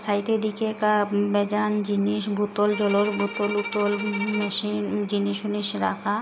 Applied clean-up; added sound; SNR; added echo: none; Bowed string instrument; 11 dB; none.